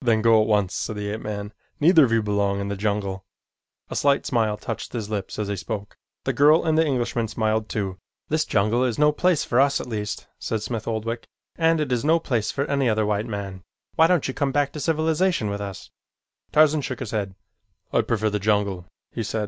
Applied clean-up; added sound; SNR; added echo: none; none; none; none.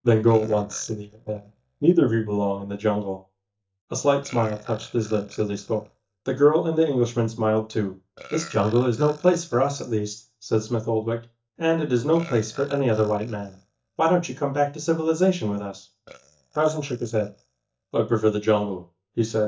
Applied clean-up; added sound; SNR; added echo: neural mask model DeepFilterNet 3.